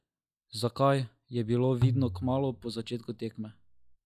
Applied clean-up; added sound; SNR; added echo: classical method log-MMSE.